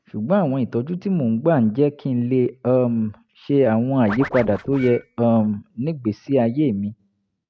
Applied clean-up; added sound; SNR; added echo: neural mask model RNNoise.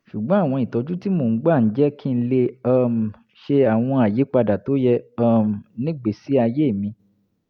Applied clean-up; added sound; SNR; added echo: none; none; none; none.